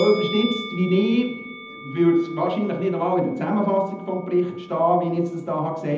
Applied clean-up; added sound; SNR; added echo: none; Musical instrument; 15 dB; reverberation time 0.8 s.